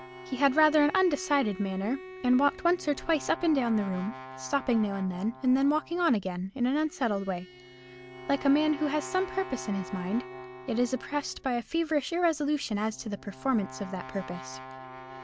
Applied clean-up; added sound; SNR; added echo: none; Bowed string instrument + Brass instrument; 15 dB; none.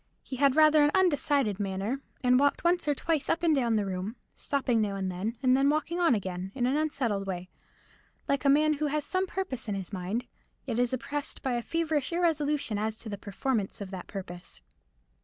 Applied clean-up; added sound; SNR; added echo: none; none; none; none.